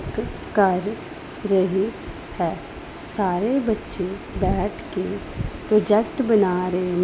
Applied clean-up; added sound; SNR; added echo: none; none; none; none.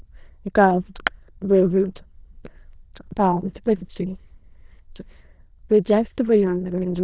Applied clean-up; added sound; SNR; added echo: neural diffusion model UNIVERSE++.